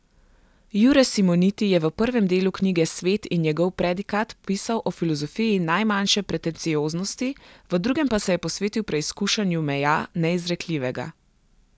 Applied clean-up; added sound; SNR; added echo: none; none; none; none.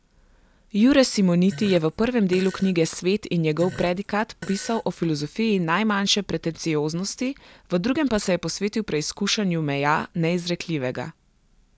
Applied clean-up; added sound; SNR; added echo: none; Fart; 18 dB; none.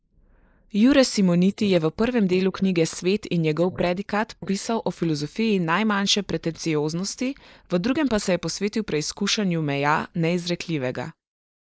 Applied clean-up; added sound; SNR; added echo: neural mask model Resemble Enhance denoiser.